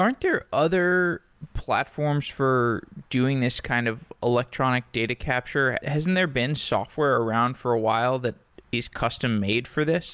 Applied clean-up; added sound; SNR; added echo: none; none; none; none.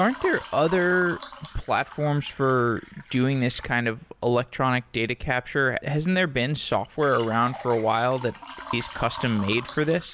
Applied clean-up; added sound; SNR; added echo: none; Water / Liquid; 17 dB; none.